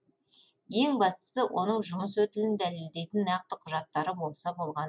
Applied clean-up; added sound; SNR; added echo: none; none; none; none.